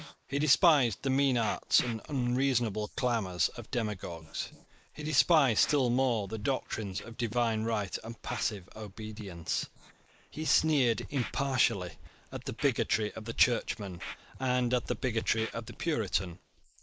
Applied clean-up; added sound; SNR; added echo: neural mask model Resemble Enhance denoiser.